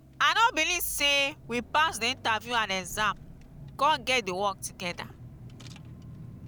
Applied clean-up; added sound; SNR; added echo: none; Engine / Car; 17 dB; none.